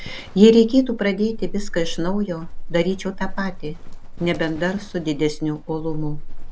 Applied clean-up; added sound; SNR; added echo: none; Livestock, farm animals, working animals; 7 dB; none.